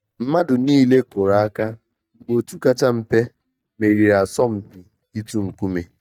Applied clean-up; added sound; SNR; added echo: neural mask model DeepFilterNet 3.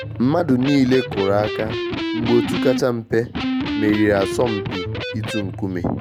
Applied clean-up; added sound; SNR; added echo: none; Electric guitar; 5 dB; none.